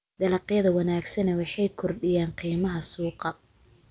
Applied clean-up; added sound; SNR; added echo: none; none; none; none.